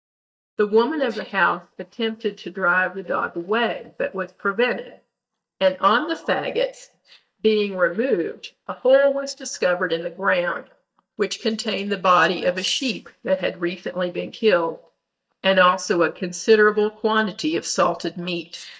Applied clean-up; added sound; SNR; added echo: neural mask model DeepFilterNet 3.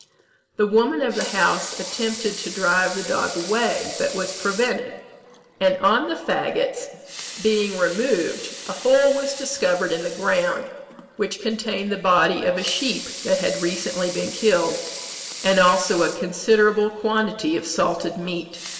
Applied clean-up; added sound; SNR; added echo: none; Sink (filling or washing) / Water tap, faucet / Liquid; 14 dB; reverberation time 1.7 s.